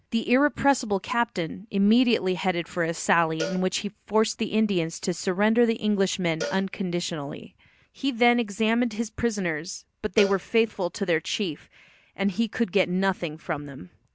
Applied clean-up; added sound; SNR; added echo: none; Cowbell; 15 dB; none.